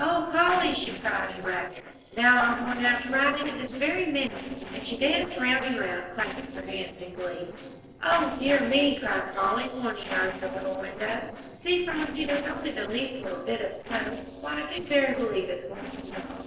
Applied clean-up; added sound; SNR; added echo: neural separator model SepFormer DNS4.